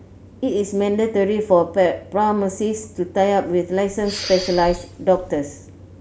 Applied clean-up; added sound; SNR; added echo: none; Respiratory sounds; 12 dB; none.